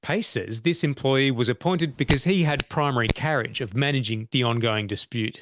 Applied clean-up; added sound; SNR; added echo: none; Hands; 7 dB; none.